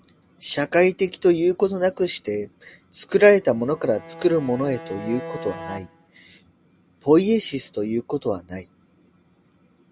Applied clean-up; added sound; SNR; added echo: none; Bowed string instrument; 14 dB; none.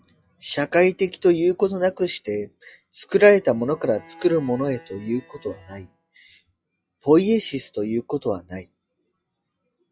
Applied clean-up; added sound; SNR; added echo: classical method log-MMSE.